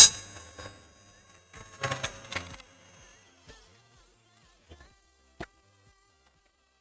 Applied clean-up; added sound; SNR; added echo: neural mask model RNNoise.